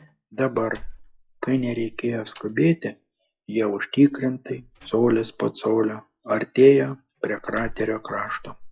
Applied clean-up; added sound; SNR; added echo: classical method log-MMSE.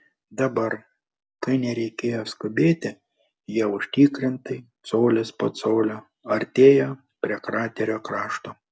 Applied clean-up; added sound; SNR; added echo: none; none; none; none.